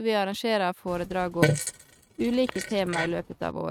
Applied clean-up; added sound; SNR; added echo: neural mask model RNNoise.